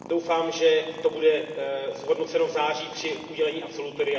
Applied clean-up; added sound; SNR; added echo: none; Purr; 20 dB; reverberation time 2.0 s.